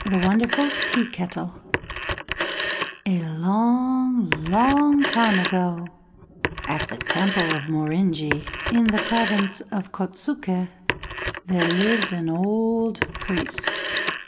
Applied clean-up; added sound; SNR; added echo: none; Telephone; 6 dB; reverberation time 1.3 s.